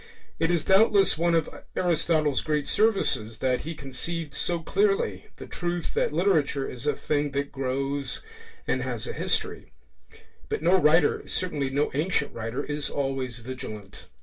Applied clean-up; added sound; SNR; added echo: none; none; none; reverberation time 0.2 s.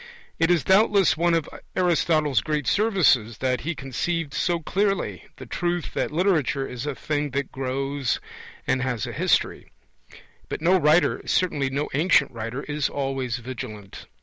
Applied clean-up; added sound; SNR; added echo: none; none; none; none.